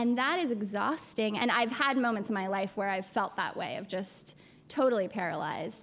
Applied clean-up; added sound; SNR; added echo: none; none; none; none.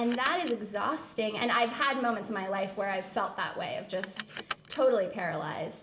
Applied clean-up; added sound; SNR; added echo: none; Car; 16 dB; reverberation time 1.7 s.